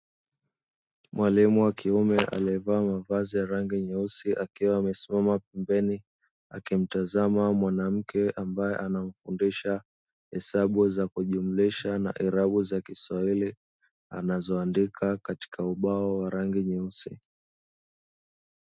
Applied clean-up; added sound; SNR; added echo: neural mask model RNNoise.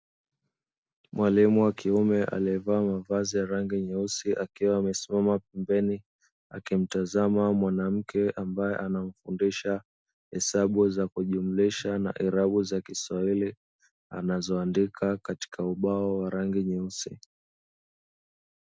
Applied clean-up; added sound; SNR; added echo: none; none; none; none.